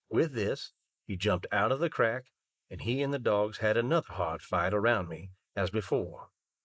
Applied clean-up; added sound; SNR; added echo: neural mask model Resemble Enhance denoiser.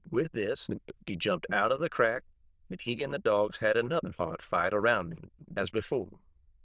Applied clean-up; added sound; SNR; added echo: neural diffusion model UNIVERSE++.